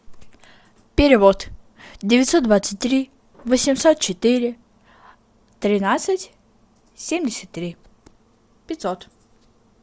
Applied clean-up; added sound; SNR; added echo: none; none; none; none.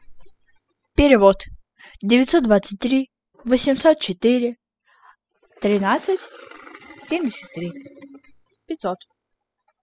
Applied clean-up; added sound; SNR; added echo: classical method spectral subtraction.